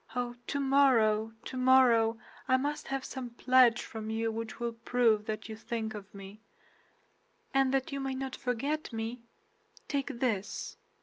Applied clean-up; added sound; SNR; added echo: none; none; none; none.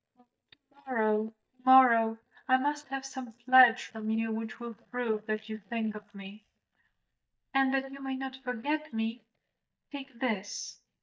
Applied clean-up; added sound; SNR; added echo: neural mask model DeepFilterNet 3.